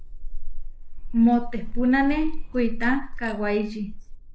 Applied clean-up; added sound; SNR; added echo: neural mask model Resemble Enhance denoiser.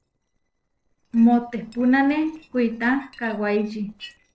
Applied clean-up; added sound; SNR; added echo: neural separator model SepFormer DNS4.